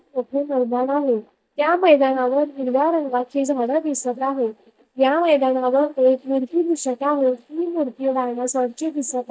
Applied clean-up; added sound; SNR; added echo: neural mask model DeepFilterNet 3.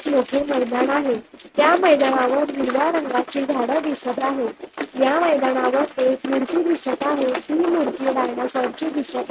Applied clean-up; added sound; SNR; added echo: neural mask model RNNoise.